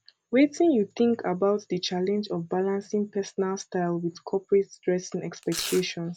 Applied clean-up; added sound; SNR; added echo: none; Domestic sounds, home sounds; 10 dB; none.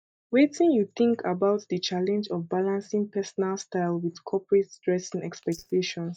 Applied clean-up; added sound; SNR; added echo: neural mask model DeepFilterNet 3.